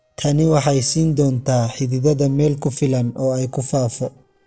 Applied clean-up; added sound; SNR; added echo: neural separator model SepFormer DNS4.